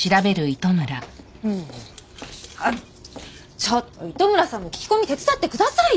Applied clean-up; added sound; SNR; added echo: none; none; none; none.